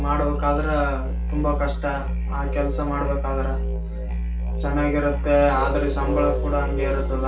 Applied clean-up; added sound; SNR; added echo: none; Musical instrument; -1 dB; reverberation time 0.3 s.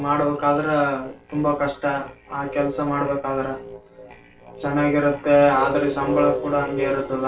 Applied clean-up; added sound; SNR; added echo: neural separator model SepFormer DNS4.